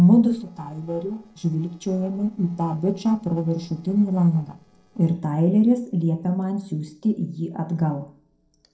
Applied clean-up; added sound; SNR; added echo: neural separator model SepFormer DNS4.